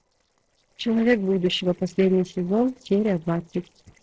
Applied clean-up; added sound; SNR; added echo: neural separator model SepFormer DNS4.